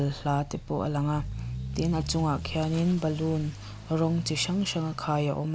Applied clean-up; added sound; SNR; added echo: none; Accelerating, revving, vroom / Motor vehicle (road); 10 dB; none.